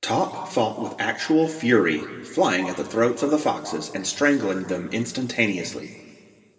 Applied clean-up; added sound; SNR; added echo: none; none; none; reverberation time 2.2 s.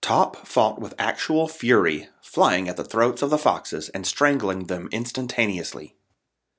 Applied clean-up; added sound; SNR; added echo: none; none; none; none.